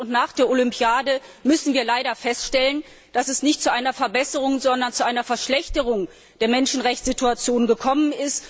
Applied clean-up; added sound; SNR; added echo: none; none; none; none.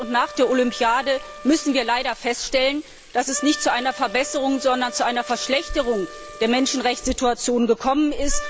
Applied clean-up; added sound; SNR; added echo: none; Wind instrument, woodwind instrument + Sink (filling or washing) / Water tap, faucet; 12 dB; none.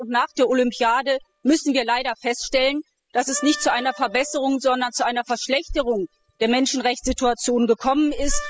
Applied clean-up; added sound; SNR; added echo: classical method spectral subtraction.